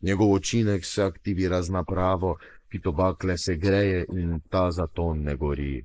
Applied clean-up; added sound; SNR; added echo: neural mask model Resemble Enhance denoiser.